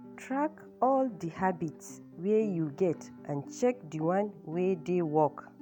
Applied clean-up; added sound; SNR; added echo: none; Guitar; 18 dB; none.